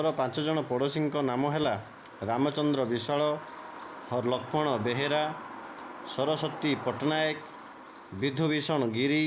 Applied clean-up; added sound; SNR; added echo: none; Bird vocalization, bird call, bird song; 14 dB; none.